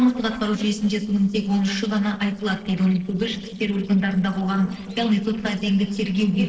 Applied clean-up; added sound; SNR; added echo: neural separator model SepFormer DNS4.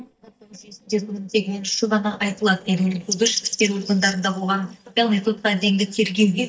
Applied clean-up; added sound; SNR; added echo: neural mask model DeepFilterNet 3.